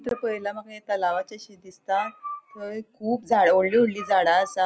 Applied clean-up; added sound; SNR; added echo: none; none; none; none.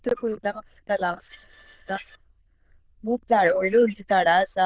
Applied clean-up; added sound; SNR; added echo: neural diffusion model UNIVERSE++.